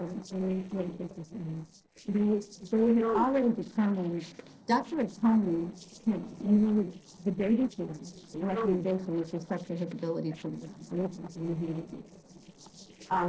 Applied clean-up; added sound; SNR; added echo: neural separator model SepFormer DNS4.